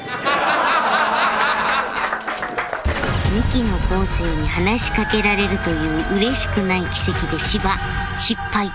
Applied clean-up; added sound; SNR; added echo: none; Dog + Bowed string instrument; 13 dB; none.